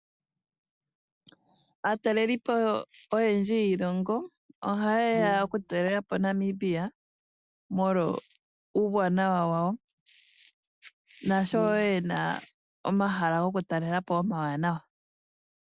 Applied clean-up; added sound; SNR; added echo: none; Brass instrument; 9 dB; none.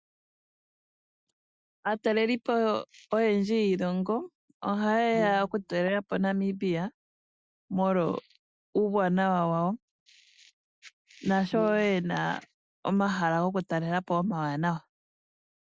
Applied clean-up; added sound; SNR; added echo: neural mask model DeepFilterNet 3.